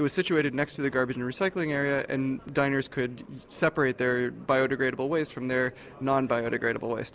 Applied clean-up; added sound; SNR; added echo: none; none; none; none.